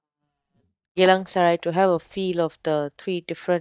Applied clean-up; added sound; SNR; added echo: neural mask model DeepFilterNet 3.